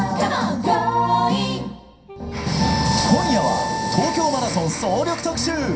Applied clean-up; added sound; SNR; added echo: none; Wind instrument, woodwind instrument; 8 dB; reverberation time 0.3 s.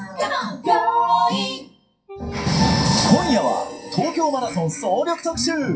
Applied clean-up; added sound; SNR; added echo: classical method WPE with log-MMSE.